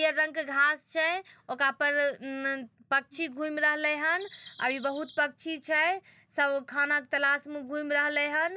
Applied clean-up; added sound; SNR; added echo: none; Bird vocalization, bird call, bird song; 19 dB; none.